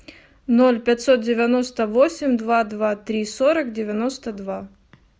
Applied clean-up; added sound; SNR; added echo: none; none; none; none.